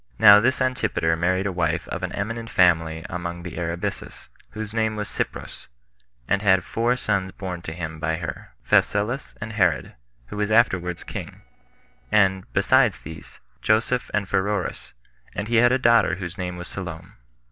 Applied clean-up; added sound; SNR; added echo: neural separator model SepFormer DNS4.